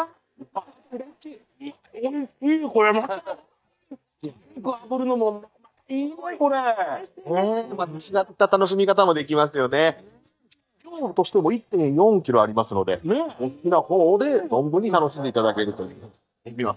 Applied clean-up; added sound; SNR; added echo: neural mask model DeepFilterNet 3.